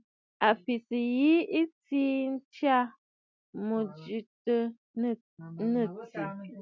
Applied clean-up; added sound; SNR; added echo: none; none; none; none.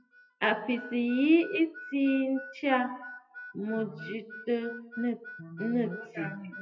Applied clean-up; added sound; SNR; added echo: classical method WPE with log-MMSE.